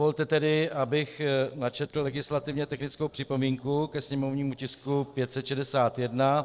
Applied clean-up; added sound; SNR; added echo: neural separator model SepFormer DNS4.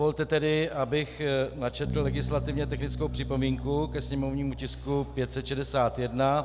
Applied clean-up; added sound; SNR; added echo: none; Bass guitar; 8 dB; none.